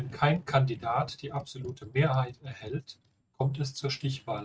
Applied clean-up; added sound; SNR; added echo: neural mask model RNNoise.